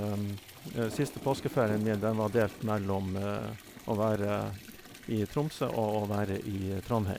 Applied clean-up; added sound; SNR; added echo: none; Liquid + Thunder; 15 dB; none.